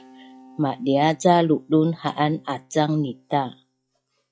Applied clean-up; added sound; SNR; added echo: classical method log-MMSE.